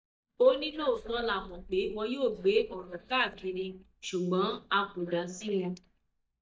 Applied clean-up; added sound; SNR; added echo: neural mask model DeepFilterNet 3.